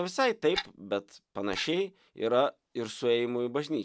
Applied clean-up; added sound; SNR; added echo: none; Clock; 11 dB; none.